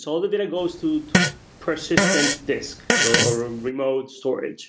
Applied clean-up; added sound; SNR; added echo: none; Fart; -2 dB; none.